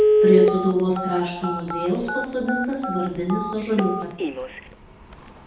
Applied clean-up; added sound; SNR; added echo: none; Telephone; -1 dB; reverberation time 0.9 s.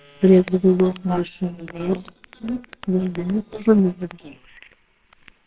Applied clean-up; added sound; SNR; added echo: neural separator model SepFormer WHAMR!.